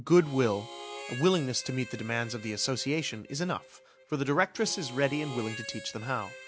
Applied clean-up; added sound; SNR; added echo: none; Harmonica; 15 dB; none.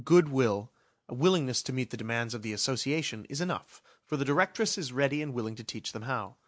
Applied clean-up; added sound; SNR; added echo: none; none; none; none.